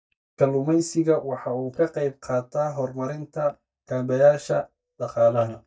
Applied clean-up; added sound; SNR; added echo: neural mask model DeepFilterNet 3.